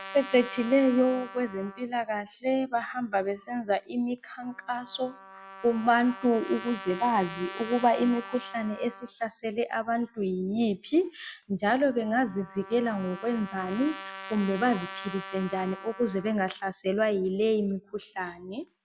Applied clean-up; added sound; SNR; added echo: none; Trumpet; 16 dB; none.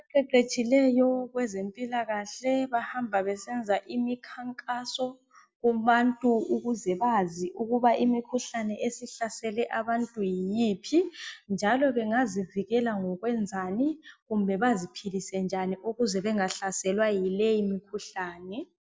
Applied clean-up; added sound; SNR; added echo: none; none; none; none.